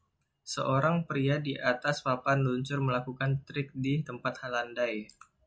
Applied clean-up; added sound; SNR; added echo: none; none; none; none.